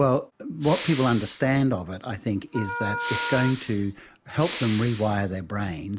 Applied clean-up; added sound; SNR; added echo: none; Wind instrument, woodwind instrument + Respiratory sounds; 6 dB; none.